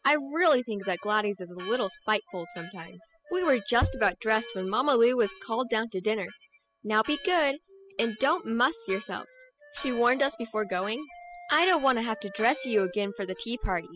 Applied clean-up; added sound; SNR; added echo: classical method spectral subtraction.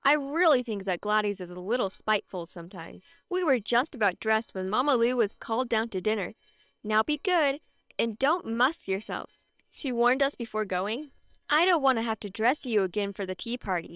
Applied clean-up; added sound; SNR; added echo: neural separator model SepFormer WHAM!.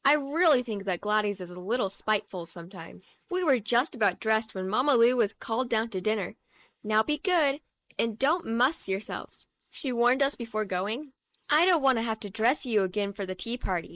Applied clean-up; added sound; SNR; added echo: neural mask model Resemble Enhance denoiser.